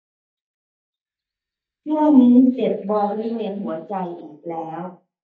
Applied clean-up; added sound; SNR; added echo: neural mask model DeepFilterNet 3.